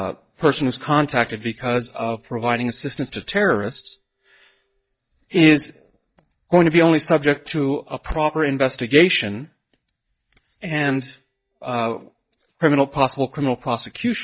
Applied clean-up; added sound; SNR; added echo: neural mask model DeepFilterNet 3.